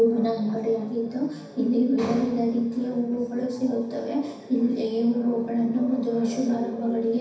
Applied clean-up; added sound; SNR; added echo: none; none; none; reverberation time 0.6 s.